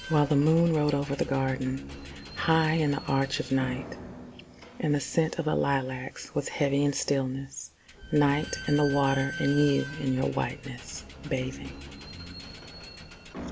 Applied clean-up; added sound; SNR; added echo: none; Squeak / Slam; 14 dB; none.